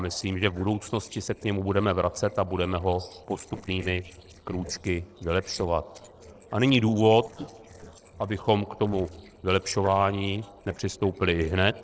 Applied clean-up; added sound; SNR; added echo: neural separator model SepFormer DNS4.